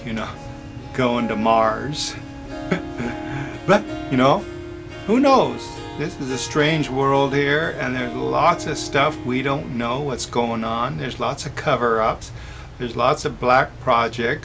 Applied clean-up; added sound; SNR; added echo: none; Harp; 14 dB; none.